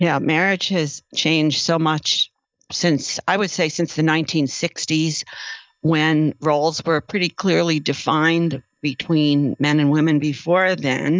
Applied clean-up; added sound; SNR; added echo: neural mask model DeepFilterNet 3.